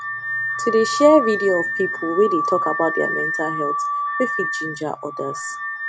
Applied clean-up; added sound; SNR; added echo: none; Alarm / Car; 3 dB; none.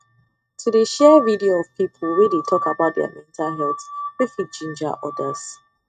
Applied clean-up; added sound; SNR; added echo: neural mask model RNNoise.